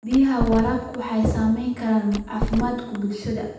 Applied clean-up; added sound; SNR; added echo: none; Door; 8 dB; reverberation time 0.8 s.